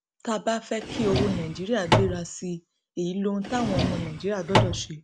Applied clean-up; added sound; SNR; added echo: none; Drawer open or close; -2 dB; none.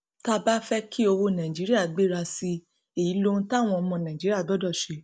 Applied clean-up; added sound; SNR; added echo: none; none; none; none.